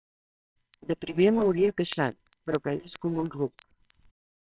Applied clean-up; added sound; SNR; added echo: neural separator model SepFormer WHAMR!.